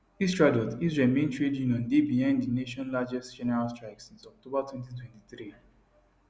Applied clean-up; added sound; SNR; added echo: none; none; none; none.